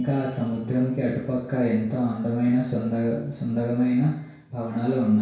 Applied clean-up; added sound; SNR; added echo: none; none; none; reverberation time 0.6 s.